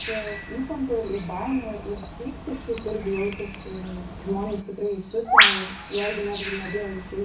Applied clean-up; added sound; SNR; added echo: none; Bird; -2 dB; reverberation time 0.3 s.